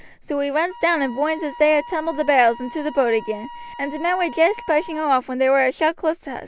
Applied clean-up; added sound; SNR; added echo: none; Wind instrument, woodwind instrument; 18 dB; none.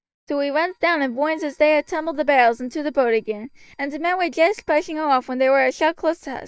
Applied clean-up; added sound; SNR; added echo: neural mask model DeepFilterNet 3.